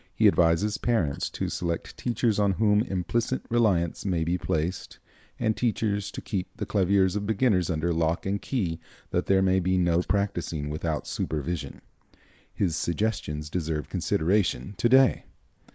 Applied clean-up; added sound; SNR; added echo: neural mask model Resemble Enhance denoiser.